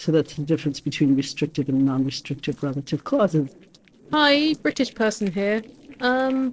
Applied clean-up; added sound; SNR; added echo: neural separator model SepFormer DNS4.